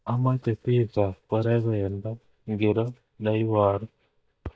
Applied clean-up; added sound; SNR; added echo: neural mask model DeepFilterNet 3.